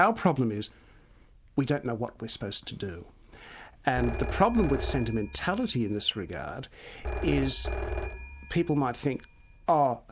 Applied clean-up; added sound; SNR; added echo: none; Telephone; 7 dB; none.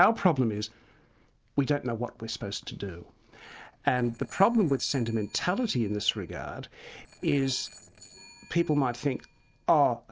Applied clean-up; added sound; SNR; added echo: neural separator model SepFormer DNS4.